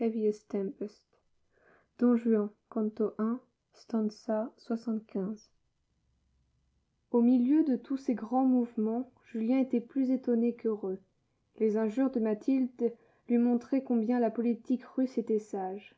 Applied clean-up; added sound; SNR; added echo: none; none; none; none.